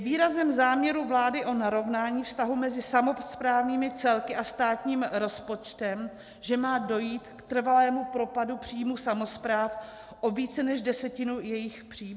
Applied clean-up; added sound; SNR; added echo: none; none; none; none.